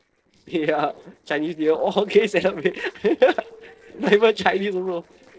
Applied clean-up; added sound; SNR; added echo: neural separator model SepFormer DNS4.